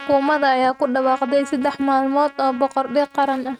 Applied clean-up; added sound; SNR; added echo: neural mask model RNNoise.